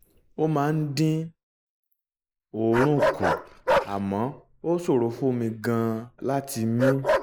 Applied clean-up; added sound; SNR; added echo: neural mask model Resemble Enhance denoiser.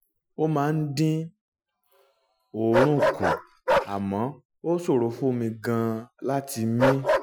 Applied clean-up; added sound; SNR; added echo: classical method Wiener filter.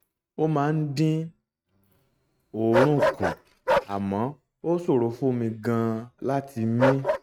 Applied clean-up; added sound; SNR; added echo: neural mask model RNNoise.